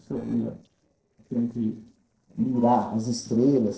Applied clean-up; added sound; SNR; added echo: neural separator model SepFormer DNS4.